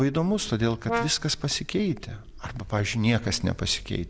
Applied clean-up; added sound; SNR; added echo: none; Brass instrument; 9 dB; none.